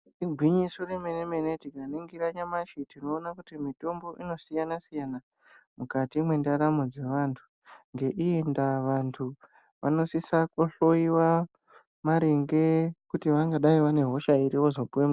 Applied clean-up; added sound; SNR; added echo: none; none; none; none.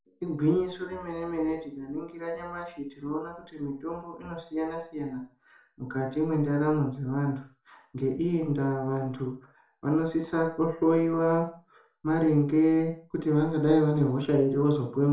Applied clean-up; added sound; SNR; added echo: none; none; none; reverberation time 0.4 s.